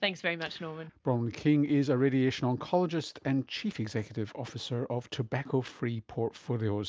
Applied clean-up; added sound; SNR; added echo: none; none; none; none.